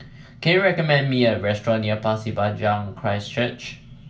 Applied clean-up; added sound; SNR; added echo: none; none; none; reverberation time 0.2 s.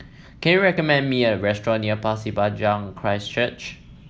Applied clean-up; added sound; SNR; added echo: none; none; none; none.